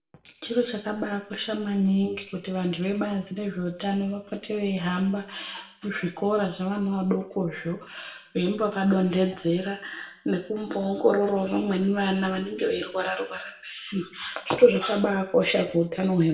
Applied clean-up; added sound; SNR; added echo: none; none; none; reverberation time 0.5 s.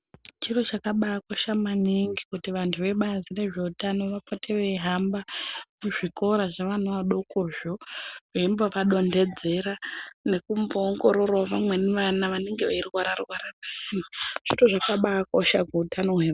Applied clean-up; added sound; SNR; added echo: none; none; none; none.